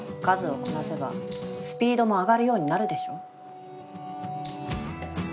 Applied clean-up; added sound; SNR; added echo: none; Rattle (instrument); 5 dB; none.